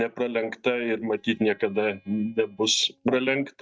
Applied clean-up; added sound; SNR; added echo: neural mask model DeepFilterNet 3.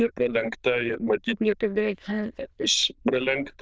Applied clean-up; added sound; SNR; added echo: neural diffusion model UNIVERSE++.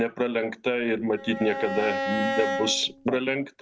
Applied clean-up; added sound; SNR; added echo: none; Bowed string instrument; 4 dB; none.